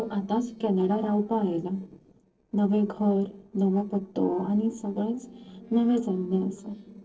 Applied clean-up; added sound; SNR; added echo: neural separator model SepFormer DNS4.